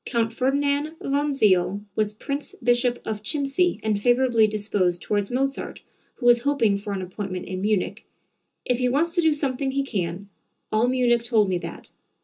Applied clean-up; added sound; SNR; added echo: none; none; none; reverberation time 0.2 s.